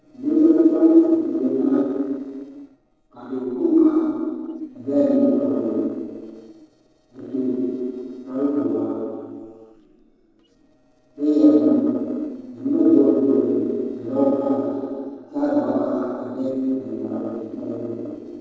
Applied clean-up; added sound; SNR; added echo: neural separator model SepFormer DNS4.